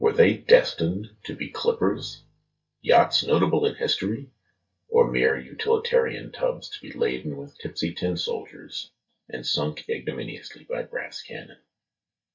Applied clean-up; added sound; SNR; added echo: neural mask model DeepFilterNet 3.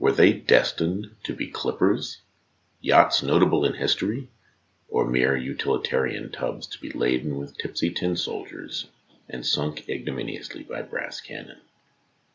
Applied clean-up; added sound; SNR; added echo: none; none; none; none.